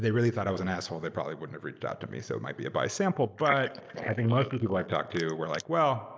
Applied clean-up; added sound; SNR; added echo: neural mask model Resemble Enhance denoiser.